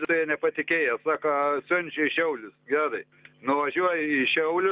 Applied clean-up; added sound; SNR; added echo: none; none; none; none.